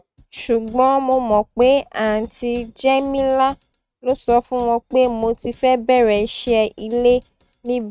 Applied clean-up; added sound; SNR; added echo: neural mask model RNNoise.